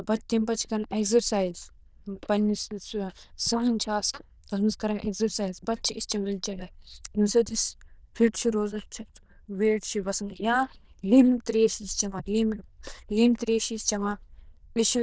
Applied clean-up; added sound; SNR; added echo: neural diffusion model UNIVERSE++.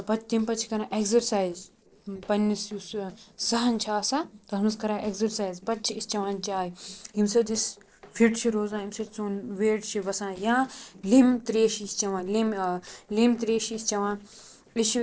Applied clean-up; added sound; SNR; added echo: neural separator model SepFormer DNS4.